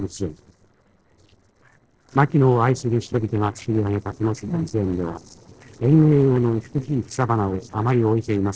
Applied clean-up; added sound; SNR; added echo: neural separator model SepFormer DNS4.